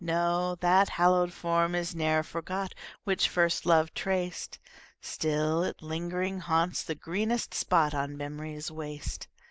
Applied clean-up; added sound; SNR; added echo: none; none; none; none.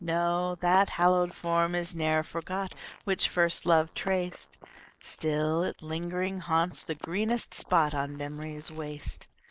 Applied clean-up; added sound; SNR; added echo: neural mask model Resemble Enhance denoiser.